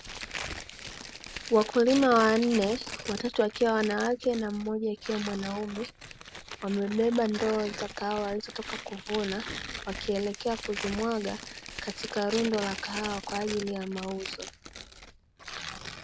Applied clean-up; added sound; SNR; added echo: none; Tearing; 10 dB; none.